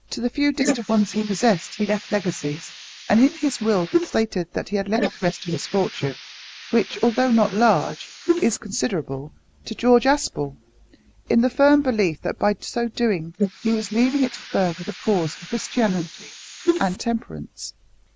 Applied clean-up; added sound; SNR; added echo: neural mask model Resemble Enhance denoiser.